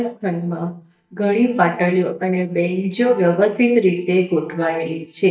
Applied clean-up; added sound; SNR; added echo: neural mask model DeepFilterNet 3.